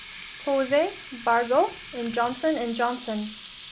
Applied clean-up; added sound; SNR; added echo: none; Water tap, faucet; 10 dB; none.